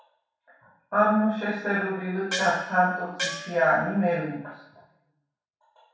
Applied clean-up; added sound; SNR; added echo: none; Gong; 8 dB; reverberation time 0.7 s.